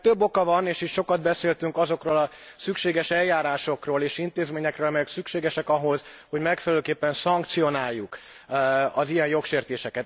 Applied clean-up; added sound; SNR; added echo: none; none; none; none.